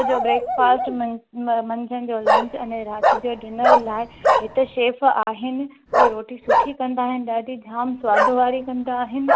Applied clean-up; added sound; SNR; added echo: none; Bark; 0 dB; none.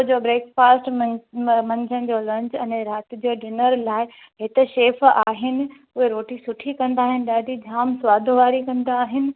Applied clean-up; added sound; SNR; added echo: none; none; none; none.